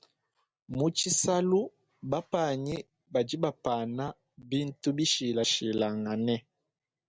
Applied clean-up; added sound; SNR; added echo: none; none; none; none.